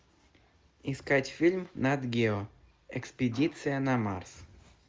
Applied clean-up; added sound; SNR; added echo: none; none; none; none.